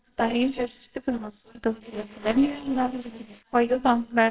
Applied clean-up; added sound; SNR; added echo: neural separator model SepFormer WHAMR!.